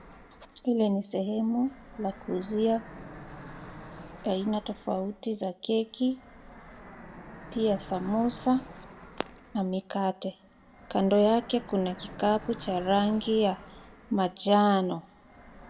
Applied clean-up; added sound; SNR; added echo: none; Fixed-wing aircraft, airplane; 18 dB; reverberation time 0.8 s.